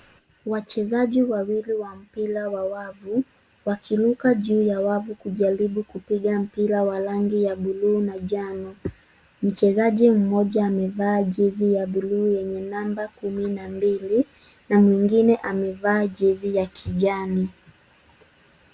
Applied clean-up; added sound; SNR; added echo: none; none; none; none.